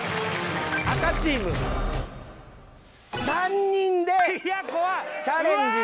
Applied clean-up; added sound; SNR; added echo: none; none; none; none.